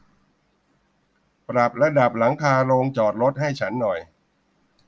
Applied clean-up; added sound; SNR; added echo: none; none; none; none.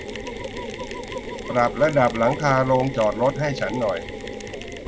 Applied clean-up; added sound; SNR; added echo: none; Mechanisms; 9 dB; none.